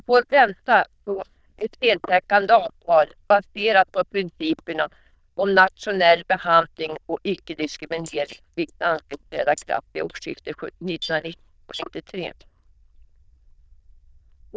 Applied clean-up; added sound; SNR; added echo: neural diffusion model UNIVERSE++.